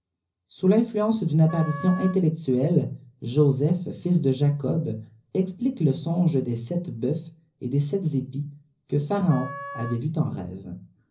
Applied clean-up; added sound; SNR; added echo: none; Wind instrument, woodwind instrument; 15 dB; reverberation time 0.5 s.